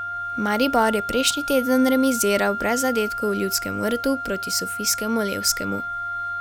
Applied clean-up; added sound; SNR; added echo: none; Wind instrument, woodwind instrument; 6 dB; none.